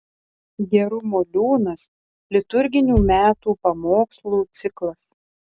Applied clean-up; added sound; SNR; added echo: none; Bass drum; 9 dB; none.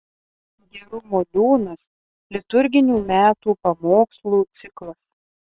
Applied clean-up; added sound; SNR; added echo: neural separator model SepFormer WHAM!.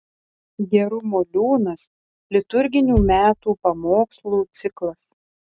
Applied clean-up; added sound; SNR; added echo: neural mask model RNNoise.